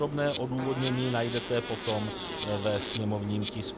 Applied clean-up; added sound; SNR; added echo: none; Fart + Insect; 5 dB; none.